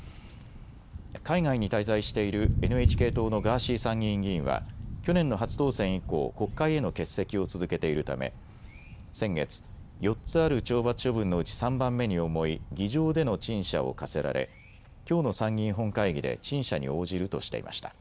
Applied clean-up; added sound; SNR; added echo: none; Thunder; 8 dB; none.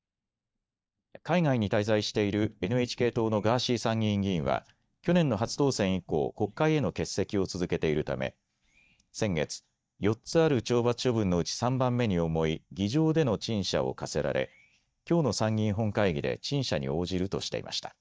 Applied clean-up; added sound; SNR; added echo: neural mask model DeepFilterNet 3.